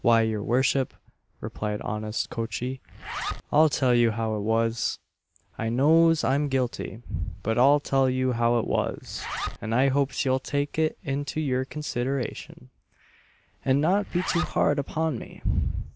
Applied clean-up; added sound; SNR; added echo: none; Zipper (clothing); 13 dB; none.